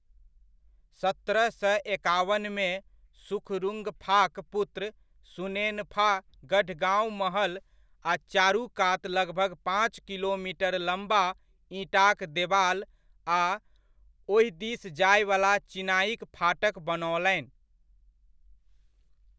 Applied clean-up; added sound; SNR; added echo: none; none; none; none.